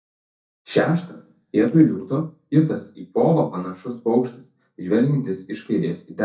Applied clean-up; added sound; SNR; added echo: neural mask model DeepFilterNet 3.